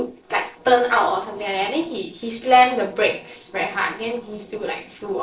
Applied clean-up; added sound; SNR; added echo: neural separator model SepFormer DNS4.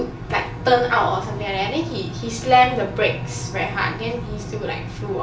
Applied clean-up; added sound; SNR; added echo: none; Printer; 17 dB; reverberation time 0.4 s.